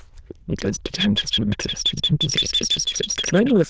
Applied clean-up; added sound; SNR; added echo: neural diffusion model UNIVERSE++.